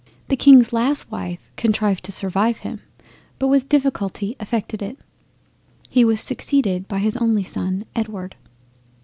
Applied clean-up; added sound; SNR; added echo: none; none; none; none.